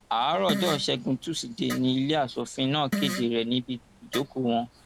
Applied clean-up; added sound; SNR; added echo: none; Fart; 9 dB; none.